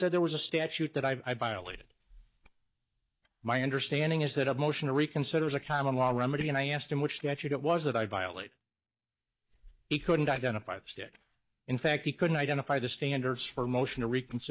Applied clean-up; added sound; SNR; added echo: neural mask model DeepFilterNet 3.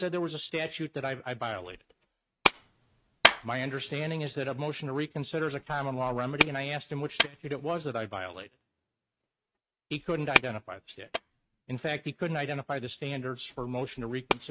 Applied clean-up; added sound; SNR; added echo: neural mask model RNNoise.